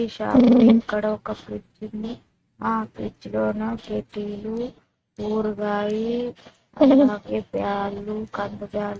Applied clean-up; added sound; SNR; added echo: neural mask model RNNoise.